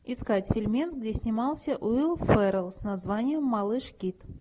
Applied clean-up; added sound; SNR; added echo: none; none; none; none.